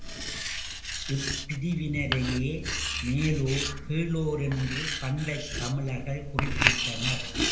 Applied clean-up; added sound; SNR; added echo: none; Writing; 1 dB; reverberation time 0.8 s.